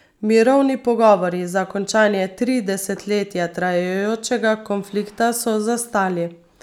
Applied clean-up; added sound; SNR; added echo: none; none; none; none.